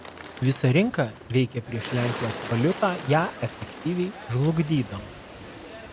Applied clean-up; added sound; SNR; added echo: none; Bird; 12 dB; none.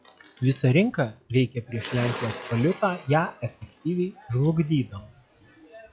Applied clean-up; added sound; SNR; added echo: classical method log-MMSE.